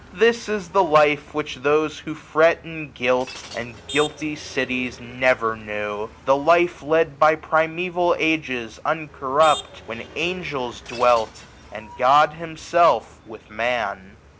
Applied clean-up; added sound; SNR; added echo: none; Shatter + Motor vehicle (road); 19 dB; none.